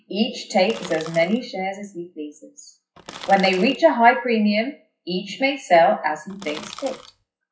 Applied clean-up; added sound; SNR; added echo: classical method WPE with log-MMSE.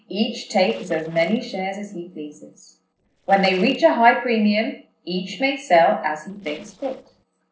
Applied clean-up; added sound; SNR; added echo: neural separator model SepFormer DNS4.